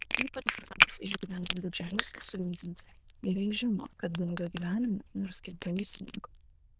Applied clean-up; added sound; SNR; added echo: neural diffusion model UNIVERSE++.